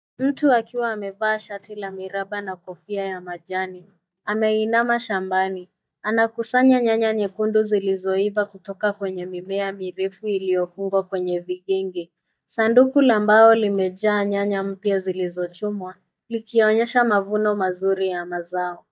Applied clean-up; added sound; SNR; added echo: neural mask model DeepFilterNet 3.